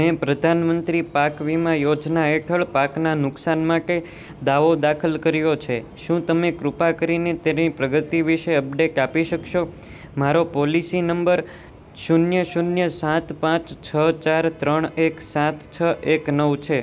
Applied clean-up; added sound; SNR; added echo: none; none; none; none.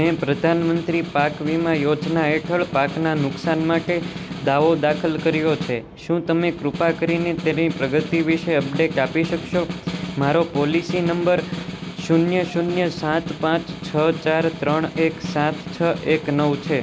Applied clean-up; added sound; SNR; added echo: none; Snare drum; 9 dB; none.